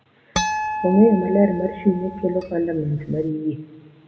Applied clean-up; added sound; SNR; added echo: none; Harp; 8 dB; reverberation time 1.7 s.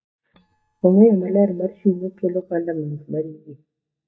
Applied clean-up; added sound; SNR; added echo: neural mask model DeepFilterNet 3.